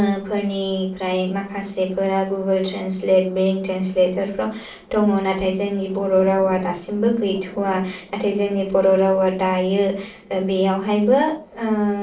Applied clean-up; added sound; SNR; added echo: neural separator model SepFormer DNS4.